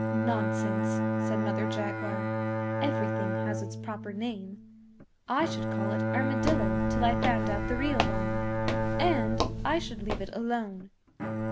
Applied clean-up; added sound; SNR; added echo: none; Walk, footsteps + Bowed string instrument; -4 dB; none.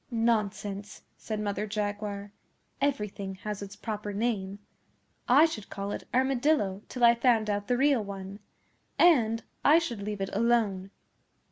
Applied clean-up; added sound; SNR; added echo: none; none; none; none.